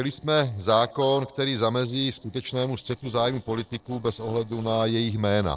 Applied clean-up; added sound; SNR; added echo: neural separator model SepFormer DNS4.